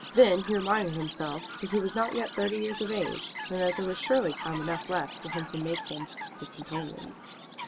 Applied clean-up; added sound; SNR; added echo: none; Chirp, tweet; 9 dB; none.